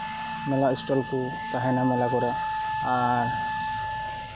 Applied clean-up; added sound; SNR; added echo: none; Wind instrument, woodwind instrument; 3 dB; none.